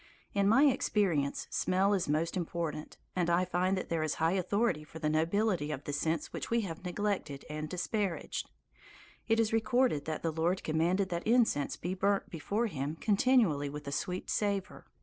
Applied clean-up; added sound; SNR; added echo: none; none; none; none.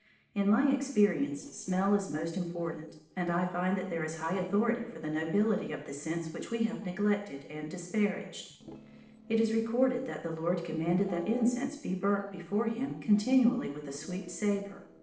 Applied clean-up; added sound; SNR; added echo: neural separator model SepFormer DNS4.